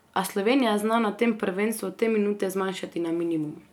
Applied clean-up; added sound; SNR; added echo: none; none; none; none.